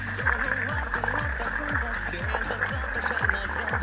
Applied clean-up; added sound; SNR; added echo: none; Fill (with liquid); -4 dB; none.